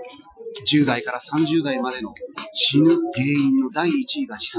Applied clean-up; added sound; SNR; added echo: classical method Wiener filter.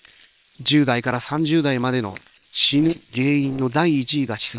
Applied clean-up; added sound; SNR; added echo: neural separator model SepFormer WHAM!.